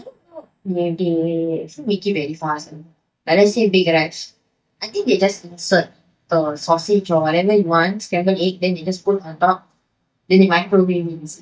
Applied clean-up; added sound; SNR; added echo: neural mask model DeepFilterNet 3.